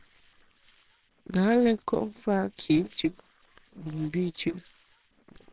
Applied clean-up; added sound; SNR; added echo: neural separator model SepFormer WHAMR!.